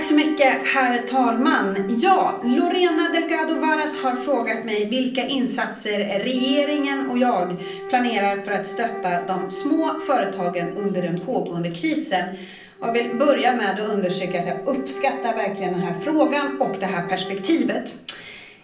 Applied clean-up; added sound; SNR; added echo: none; Wind instrument, woodwind instrument; 11 dB; reverberation time 0.6 s.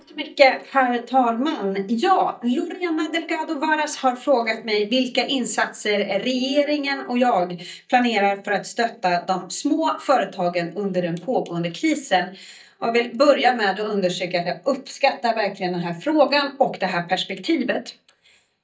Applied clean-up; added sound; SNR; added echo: neural mask model DeepFilterNet 3.